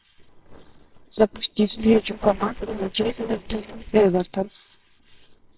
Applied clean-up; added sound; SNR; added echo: neural separator model SepFormer WHAMR!.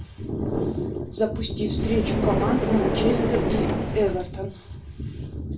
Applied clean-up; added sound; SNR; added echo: none; Car; -2 dB; reverberation time 0.3 s.